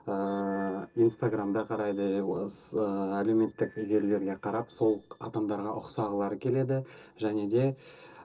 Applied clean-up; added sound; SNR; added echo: neural separator model SepFormer DNS4.